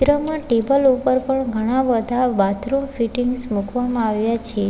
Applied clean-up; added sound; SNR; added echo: none; Insect; 20 dB; none.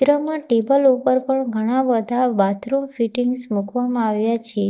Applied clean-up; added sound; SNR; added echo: neural mask model DeepFilterNet 3.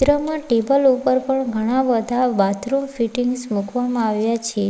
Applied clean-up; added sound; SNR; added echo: neural mask model Resemble Enhance denoiser.